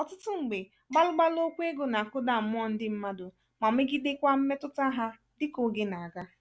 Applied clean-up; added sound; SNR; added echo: none; none; none; none.